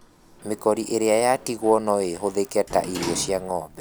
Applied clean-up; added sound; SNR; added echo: none; Sliding door; 16 dB; none.